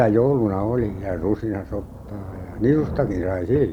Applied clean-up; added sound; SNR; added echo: none; Thunder / Rain; 12 dB; none.